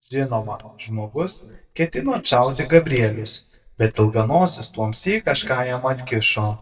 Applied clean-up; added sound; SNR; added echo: neural mask model DeepFilterNet 3.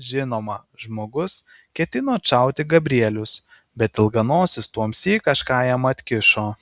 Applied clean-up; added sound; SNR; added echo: none; none; none; none.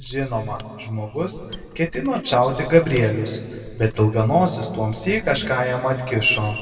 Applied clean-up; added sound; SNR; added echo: none; Mechanisms; 19 dB; reverberation time 2.2 s.